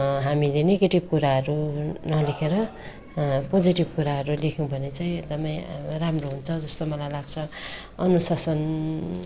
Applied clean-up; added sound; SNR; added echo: none; none; none; none.